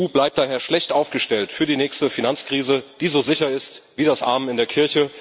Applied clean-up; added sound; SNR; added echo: none; none; none; none.